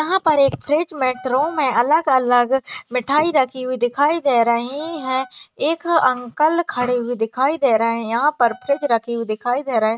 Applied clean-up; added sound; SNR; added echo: neural mask model RNNoise.